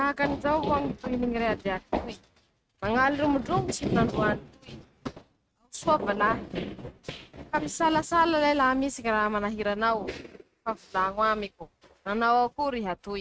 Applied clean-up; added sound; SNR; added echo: neural mask model RNNoise.